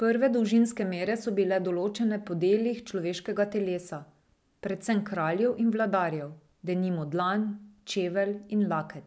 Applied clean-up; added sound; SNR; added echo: none; none; none; none.